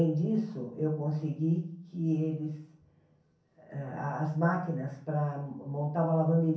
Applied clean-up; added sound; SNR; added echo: none; none; none; reverberation time 0.6 s.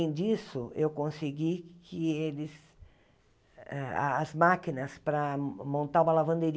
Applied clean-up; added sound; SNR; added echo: none; none; none; none.